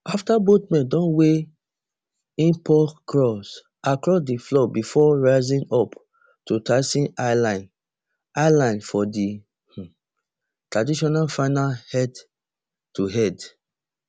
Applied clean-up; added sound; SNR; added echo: none; none; none; none.